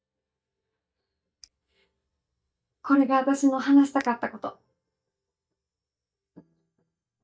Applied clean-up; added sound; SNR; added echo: neural mask model DeepFilterNet 3.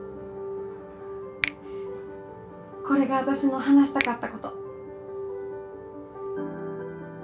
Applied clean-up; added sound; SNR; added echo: none; Finger snapping; 10 dB; reverberation time 0.3 s.